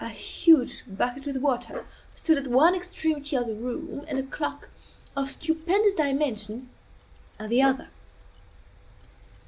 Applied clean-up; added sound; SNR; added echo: none; Dog; 19 dB; none.